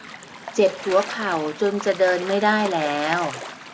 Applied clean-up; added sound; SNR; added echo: none; Gull, seagull / Waves, surf; 12 dB; none.